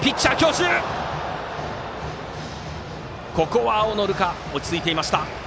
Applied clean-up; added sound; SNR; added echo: none; none; none; none.